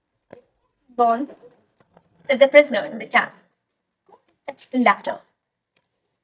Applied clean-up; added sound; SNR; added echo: neural mask model DeepFilterNet 3.